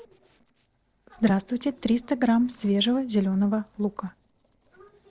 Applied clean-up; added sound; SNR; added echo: neural separator model SepFormer DNS4.